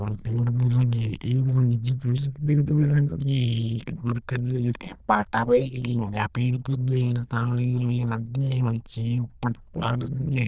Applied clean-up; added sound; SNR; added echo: neural diffusion model UNIVERSE++.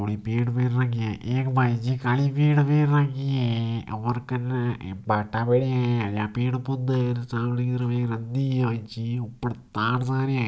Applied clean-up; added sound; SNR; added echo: none; none; none; none.